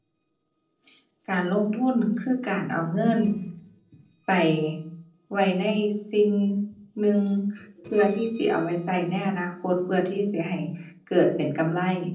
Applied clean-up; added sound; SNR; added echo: neural separator model SepFormer DNS4.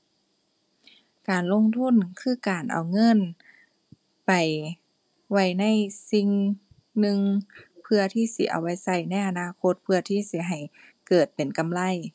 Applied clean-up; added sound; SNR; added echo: none; none; none; none.